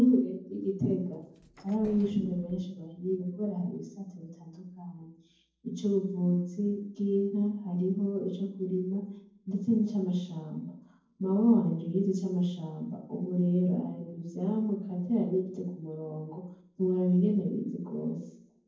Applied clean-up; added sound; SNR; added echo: neural separator model SepFormer DNS4.